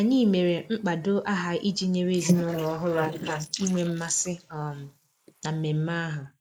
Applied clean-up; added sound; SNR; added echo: neural mask model Resemble Enhance denoiser.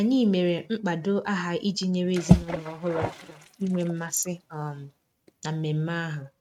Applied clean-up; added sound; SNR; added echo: neural mask model RNNoise.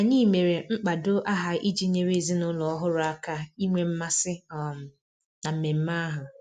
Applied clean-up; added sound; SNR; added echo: none; none; none; none.